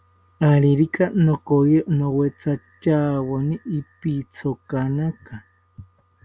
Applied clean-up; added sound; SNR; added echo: none; none; none; none.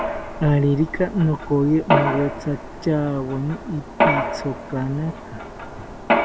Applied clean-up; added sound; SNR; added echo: none; Mechanisms; 2 dB; none.